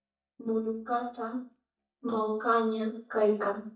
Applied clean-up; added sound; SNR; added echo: neural mask model DeepFilterNet 3.